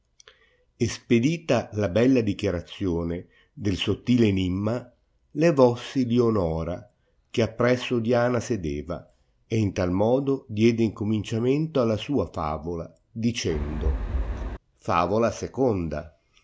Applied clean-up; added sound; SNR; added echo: none; Wind; 3 dB; none.